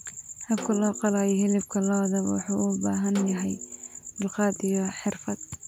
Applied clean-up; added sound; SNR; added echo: none; Snare drum; 18 dB; none.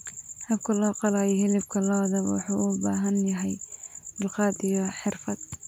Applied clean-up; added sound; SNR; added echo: none; none; none; none.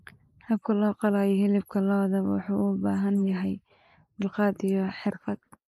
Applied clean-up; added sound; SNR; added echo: neural mask model Resemble Enhance denoiser.